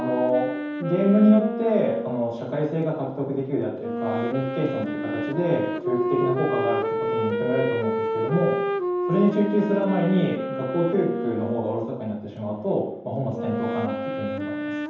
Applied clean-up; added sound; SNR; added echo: none; Wind instrument, woodwind instrument; 4 dB; reverberation time 0.9 s.